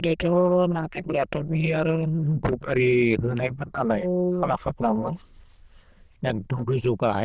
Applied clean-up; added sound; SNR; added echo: neural diffusion model UNIVERSE++.